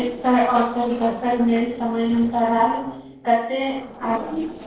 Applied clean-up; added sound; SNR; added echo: neural separator model SepFormer DNS4.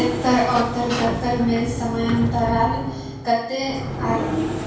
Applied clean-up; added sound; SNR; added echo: none; Sliding door; 4 dB; reverberation time 0.7 s.